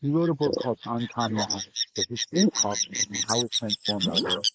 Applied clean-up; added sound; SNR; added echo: neural mask model Resemble Enhance denoiser.